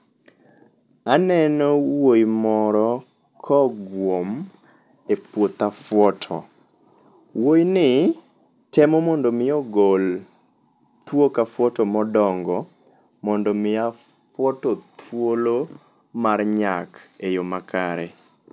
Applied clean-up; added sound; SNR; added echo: none; none; none; none.